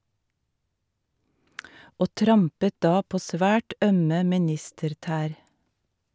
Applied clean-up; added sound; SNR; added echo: none; none; none; none.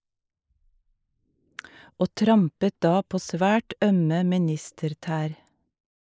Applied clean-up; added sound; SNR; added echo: neural mask model Resemble Enhance denoiser.